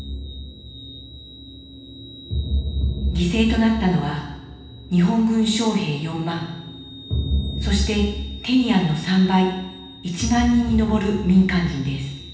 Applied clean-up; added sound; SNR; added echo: none; none; none; reverberation time 0.9 s.